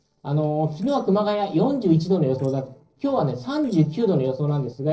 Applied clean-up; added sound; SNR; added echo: neural separator model SepFormer DNS4.